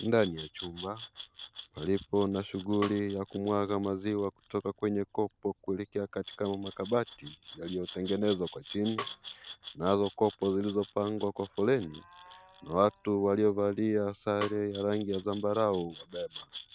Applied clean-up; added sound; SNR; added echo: none; Snare drum + Glass; 13 dB; none.